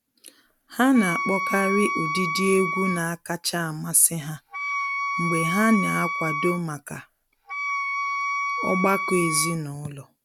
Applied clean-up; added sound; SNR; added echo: none; Wind instrument, woodwind instrument; 3 dB; none.